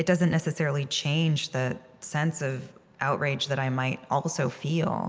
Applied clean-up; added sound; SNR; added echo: none; none; none; none.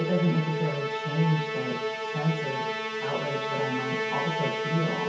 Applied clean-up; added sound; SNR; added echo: none; Musical instrument; 1 dB; reverberation time 0.6 s.